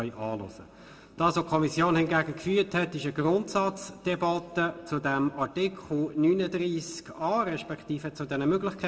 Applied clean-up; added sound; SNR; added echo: none; none; none; reverberation time 1.1 s.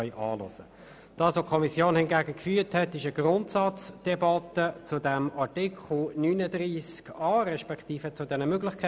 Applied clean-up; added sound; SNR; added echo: none; none; none; none.